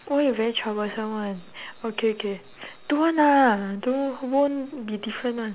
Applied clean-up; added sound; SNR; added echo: none; none; none; none.